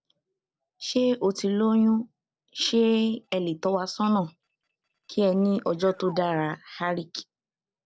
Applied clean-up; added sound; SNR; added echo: neural separator model SepFormer DNS4.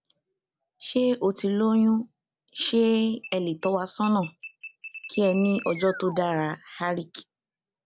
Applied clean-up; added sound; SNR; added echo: none; Alarm; 15 dB; none.